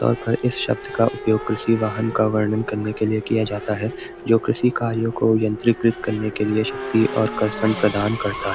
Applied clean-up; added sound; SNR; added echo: none; Race car, auto racing / Accelerating, revving, vroom; 11 dB; none.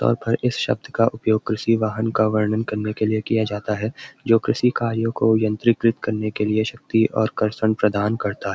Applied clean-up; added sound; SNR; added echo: none; none; none; none.